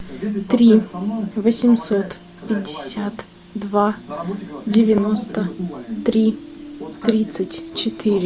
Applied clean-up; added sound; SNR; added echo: none; none; none; none.